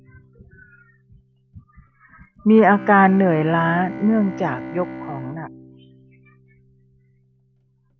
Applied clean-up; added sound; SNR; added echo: none; Bowed string instrument; 14 dB; none.